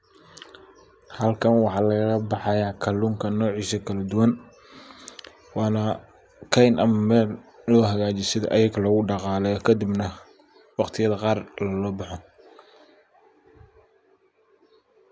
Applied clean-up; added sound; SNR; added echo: none; none; none; none.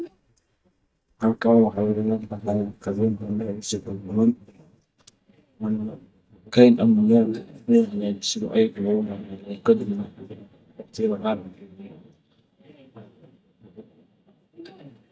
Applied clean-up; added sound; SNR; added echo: neural mask model DeepFilterNet 3.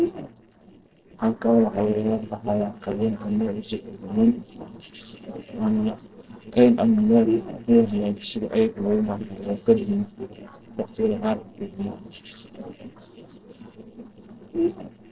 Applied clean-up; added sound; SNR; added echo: neural separator model SepFormer DNS4.